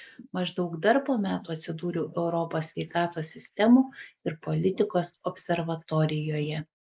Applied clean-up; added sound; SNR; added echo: neural mask model Resemble Enhance denoiser.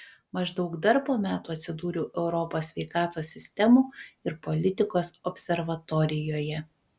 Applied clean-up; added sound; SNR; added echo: none; none; none; none.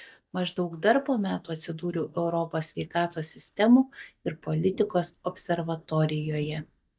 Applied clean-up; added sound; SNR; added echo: neural mask model DeepFilterNet 3.